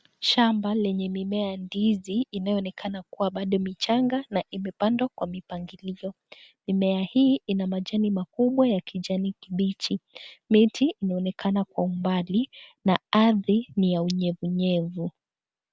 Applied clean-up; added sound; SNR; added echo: none; none; none; none.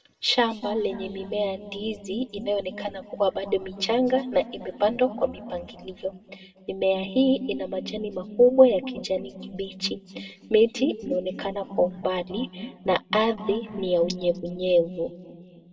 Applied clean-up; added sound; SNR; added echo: none; none; none; reverberation time 1.8 s.